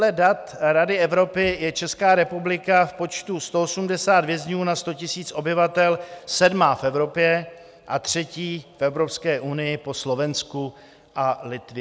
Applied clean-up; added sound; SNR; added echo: none; none; none; none.